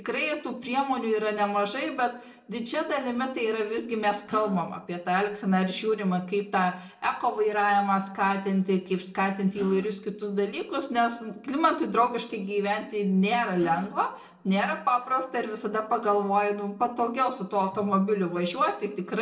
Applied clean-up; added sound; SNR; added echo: neural separator model SepFormer DNS4.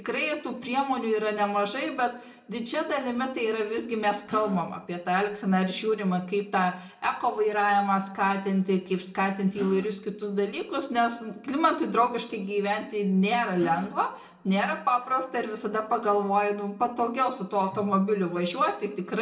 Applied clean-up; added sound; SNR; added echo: none; Gasp; 18 dB; reverberation time 0.5 s.